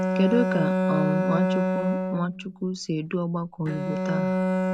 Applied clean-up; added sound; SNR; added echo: none; Bowed string instrument; -2 dB; none.